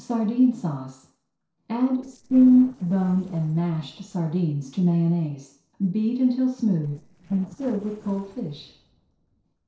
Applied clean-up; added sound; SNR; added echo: neural separator model SepFormer DNS4.